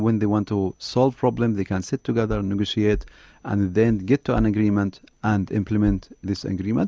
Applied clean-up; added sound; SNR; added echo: none; none; none; none.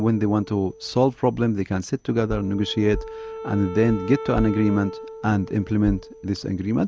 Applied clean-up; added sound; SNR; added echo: none; Wind instrument, woodwind instrument; 15 dB; none.